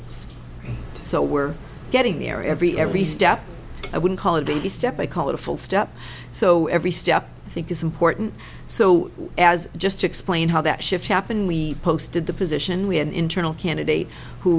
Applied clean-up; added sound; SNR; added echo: none; none; none; none.